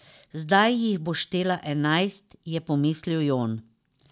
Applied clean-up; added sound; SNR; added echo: none; none; none; none.